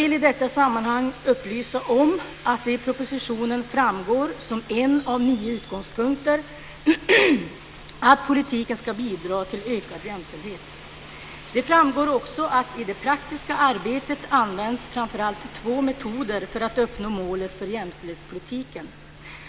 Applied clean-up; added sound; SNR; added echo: none; Subway, metro, underground; 20 dB; none.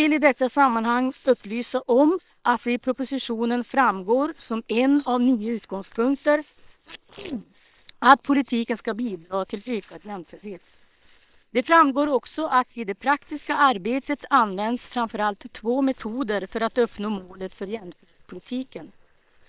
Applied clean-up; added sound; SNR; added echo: neural separator model SepFormer WHAM!.